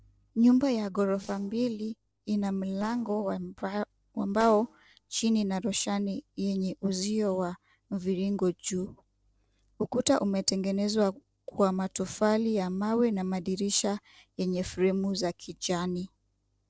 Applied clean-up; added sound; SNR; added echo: neural separator model SepFormer DNS4.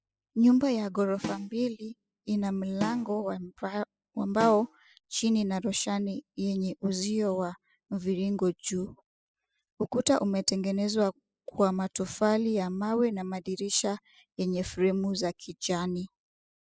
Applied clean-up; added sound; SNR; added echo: classical method spectral subtraction.